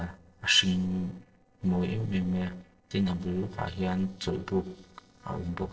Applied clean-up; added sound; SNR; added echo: neural separator model SepFormer DNS4.